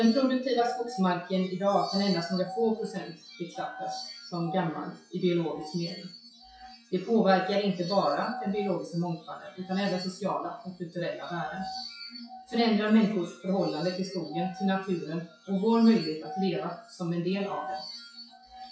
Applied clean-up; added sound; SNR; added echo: classical method WPE with log-MMSE.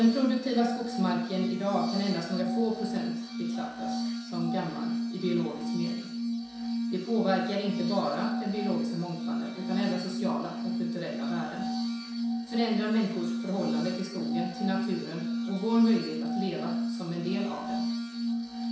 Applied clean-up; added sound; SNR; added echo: none; Glass; 0 dB; reverberation time 0.7 s.